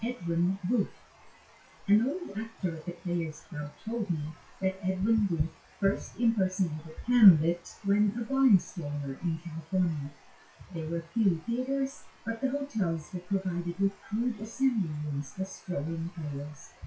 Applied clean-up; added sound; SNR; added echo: classical method WPE with log-MMSE.